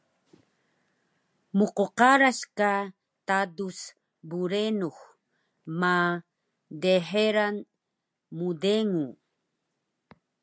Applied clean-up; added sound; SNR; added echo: none; none; none; none.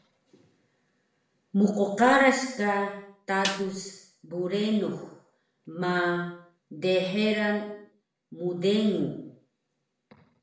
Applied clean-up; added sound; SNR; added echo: none; Snare drum; 11 dB; reverberation time 0.7 s.